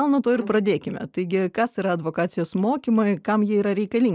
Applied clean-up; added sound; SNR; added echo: neural mask model Resemble Enhance denoiser.